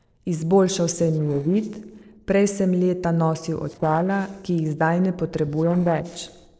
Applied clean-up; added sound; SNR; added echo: neural separator model SepFormer DNS4.